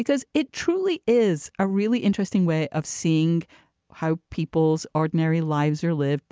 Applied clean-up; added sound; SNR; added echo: none; none; none; none.